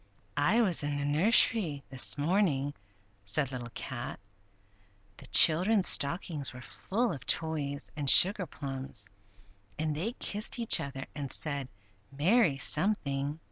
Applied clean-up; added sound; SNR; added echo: none; none; none; none.